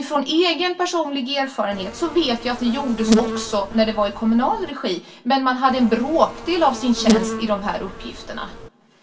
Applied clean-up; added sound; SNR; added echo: none; Insect; 4 dB; reverberation time 0.2 s.